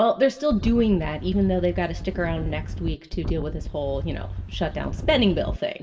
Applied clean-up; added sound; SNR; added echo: none; Wind; 6 dB; reverberation time 0.7 s.